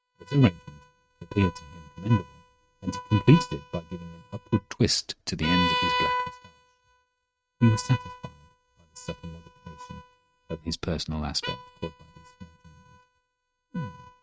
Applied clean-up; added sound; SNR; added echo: neural mask model RNNoise.